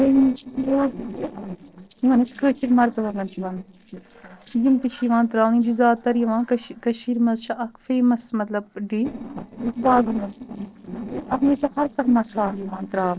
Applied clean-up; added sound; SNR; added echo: neural separator model SepFormer DNS4.